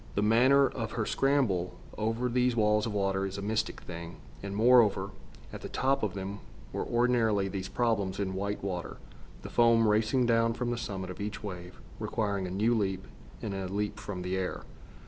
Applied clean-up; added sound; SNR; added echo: none; none; none; none.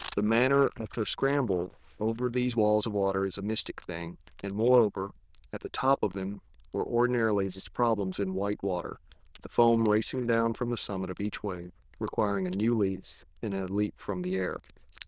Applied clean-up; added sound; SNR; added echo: neural diffusion model UNIVERSE++.